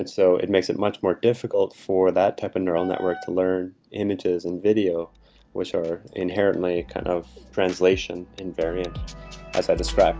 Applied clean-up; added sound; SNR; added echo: none; Wind instrument, woodwind instrument; 16 dB; none.